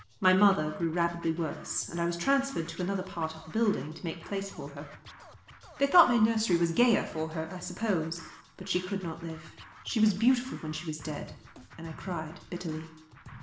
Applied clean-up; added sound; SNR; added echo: none; Scratching (performance technique); 20 dB; reverberation time 0.7 s.